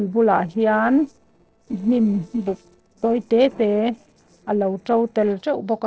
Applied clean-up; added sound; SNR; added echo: neural separator model SepFormer DNS4.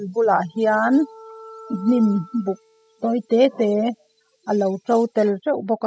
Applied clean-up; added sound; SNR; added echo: classical method spectral subtraction.